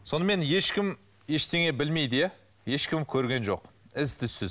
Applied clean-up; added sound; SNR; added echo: none; none; none; none.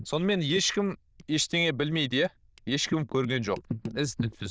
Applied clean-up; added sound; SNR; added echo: neural diffusion model UNIVERSE++.